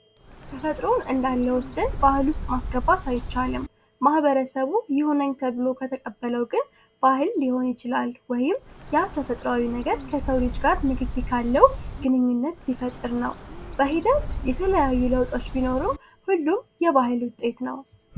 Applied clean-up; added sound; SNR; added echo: none; Bird; 8 dB; none.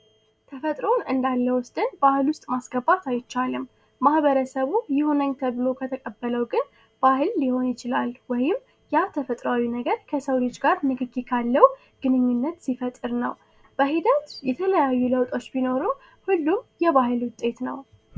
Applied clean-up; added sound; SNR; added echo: none; none; none; none.